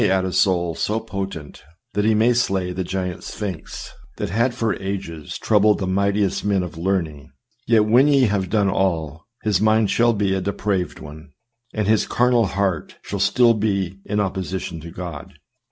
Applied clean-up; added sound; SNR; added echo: none; none; none; none.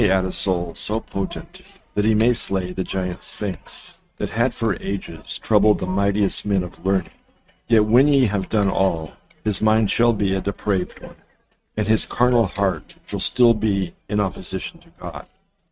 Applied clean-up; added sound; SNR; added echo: neural mask model RNNoise.